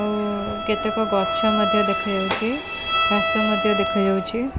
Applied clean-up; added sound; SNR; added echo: none; Bowed string instrument; 1 dB; none.